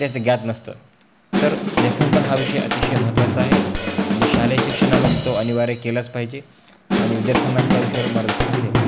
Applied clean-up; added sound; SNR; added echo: none; Drum / Drum kit; -3 dB; none.